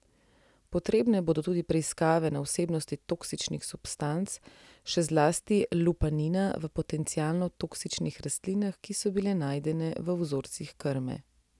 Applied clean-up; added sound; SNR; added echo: none; none; none; none.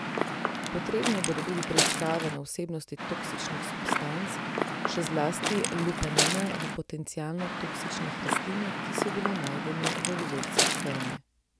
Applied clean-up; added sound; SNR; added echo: none; Waves, surf / Wind; -3 dB; none.